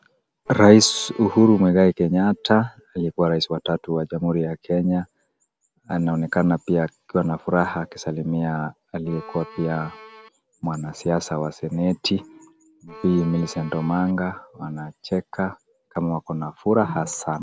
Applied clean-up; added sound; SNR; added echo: none; Bowed string instrument; 19 dB; none.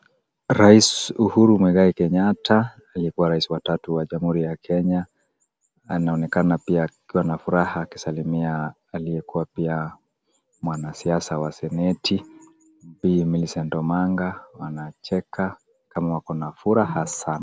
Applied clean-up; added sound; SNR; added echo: none; none; none; none.